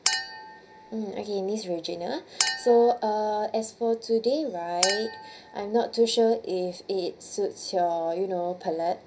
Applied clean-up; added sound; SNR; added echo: none; Chink, clink; 8 dB; reverberation time 0.5 s.